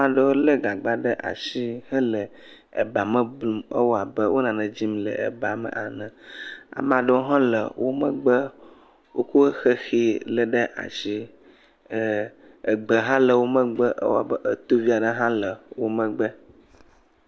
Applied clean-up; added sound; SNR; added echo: none; none; none; none.